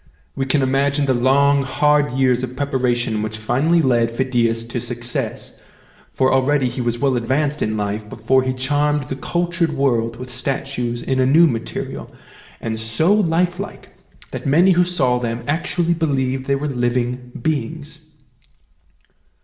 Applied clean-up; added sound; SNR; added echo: none; none; none; reverberation time 0.8 s.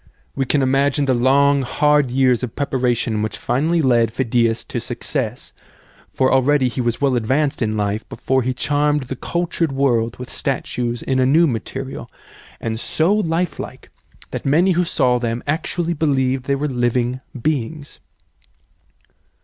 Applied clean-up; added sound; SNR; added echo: none; none; none; none.